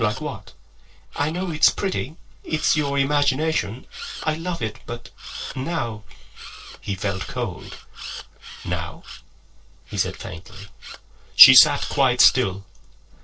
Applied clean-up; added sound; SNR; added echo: neural separator model SepFormer DNS4.